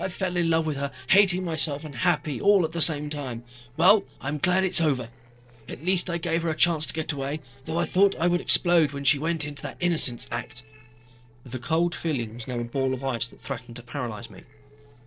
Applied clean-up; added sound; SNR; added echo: neural separator model SepFormer DNS4.